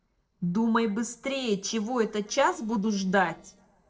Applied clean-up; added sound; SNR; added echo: neural separator model SepFormer DNS4.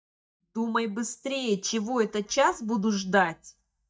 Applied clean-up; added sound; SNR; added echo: neural mask model DeepFilterNet 3.